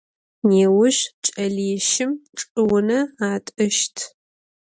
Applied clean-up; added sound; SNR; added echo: none; none; none; none.